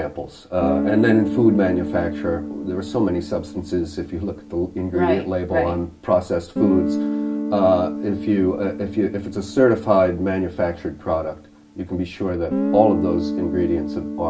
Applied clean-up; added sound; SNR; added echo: none; Guitar; 6 dB; reverberation time 0.2 s.